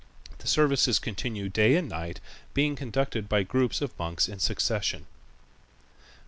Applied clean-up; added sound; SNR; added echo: none; none; none; none.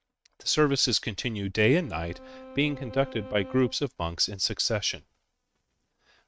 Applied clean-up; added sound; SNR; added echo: neural mask model RNNoise.